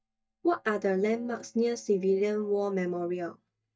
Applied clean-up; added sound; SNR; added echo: neural mask model DeepFilterNet 3.